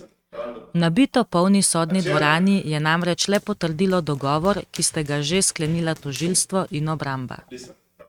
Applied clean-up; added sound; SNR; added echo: neural mask model RNNoise.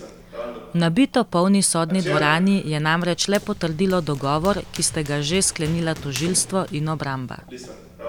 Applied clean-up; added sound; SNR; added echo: none; Run; 13 dB; none.